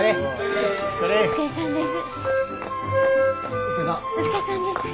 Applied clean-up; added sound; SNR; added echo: none; Wind instrument, woodwind instrument; 1 dB; none.